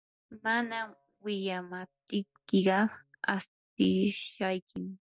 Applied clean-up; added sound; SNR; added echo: neural mask model DeepFilterNet 3.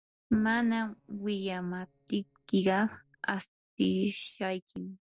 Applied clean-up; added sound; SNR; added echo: neural separator model SepFormer DNS4.